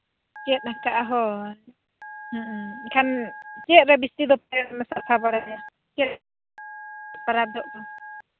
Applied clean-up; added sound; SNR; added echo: none; Telephone; 17 dB; none.